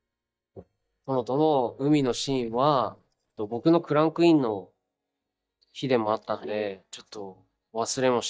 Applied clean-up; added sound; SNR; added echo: neural mask model DeepFilterNet 3.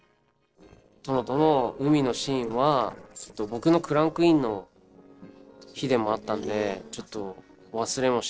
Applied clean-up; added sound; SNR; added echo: neural separator model SepFormer DNS4.